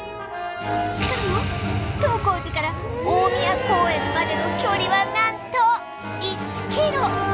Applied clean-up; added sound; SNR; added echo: none; none; none; none.